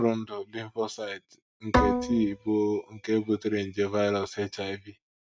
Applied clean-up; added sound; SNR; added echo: neural mask model RNNoise.